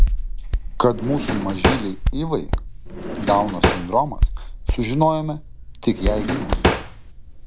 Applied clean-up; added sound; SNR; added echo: none; Hands + Drawer open or close; -2 dB; none.